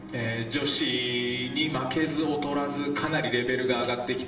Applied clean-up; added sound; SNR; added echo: none; Bowed string instrument; 15 dB; reverberation time 0.8 s.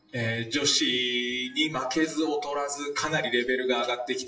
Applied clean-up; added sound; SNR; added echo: classical method WPE with log-MMSE.